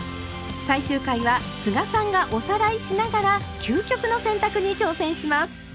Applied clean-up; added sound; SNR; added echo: none; none; none; none.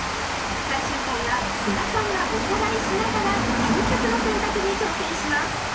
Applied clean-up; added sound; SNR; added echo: none; Water; -3 dB; reverberation time 0.2 s.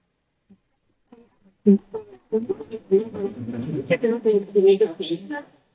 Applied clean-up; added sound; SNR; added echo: neural mask model DeepFilterNet 3.